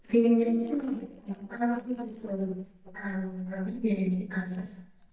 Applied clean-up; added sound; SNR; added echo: neural mask model DeepFilterNet 3.